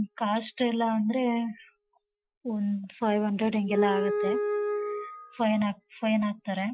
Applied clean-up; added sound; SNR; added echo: classical method Wiener filter.